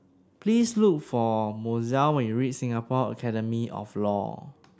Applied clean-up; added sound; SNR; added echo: none; none; none; none.